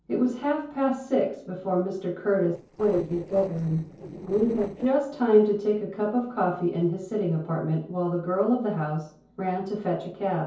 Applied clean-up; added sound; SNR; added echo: neural separator model SepFormer DNS4.